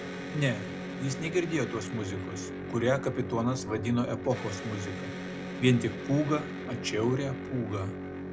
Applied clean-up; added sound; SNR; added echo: none; Electric guitar; 6 dB; none.